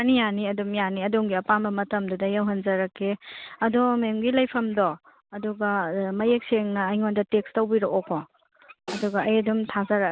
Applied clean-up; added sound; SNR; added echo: none; Snare drum; 18 dB; none.